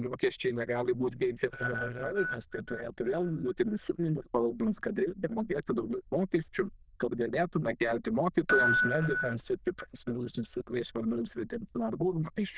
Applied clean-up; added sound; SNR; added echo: neural diffusion model UNIVERSE++.